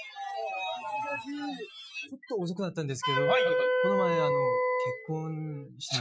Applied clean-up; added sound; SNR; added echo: classical method Wiener filter.